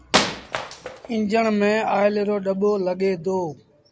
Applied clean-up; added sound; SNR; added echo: none; Wood; 4 dB; none.